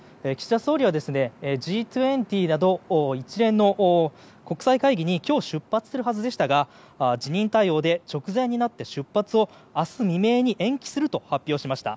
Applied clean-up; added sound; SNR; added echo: none; none; none; none.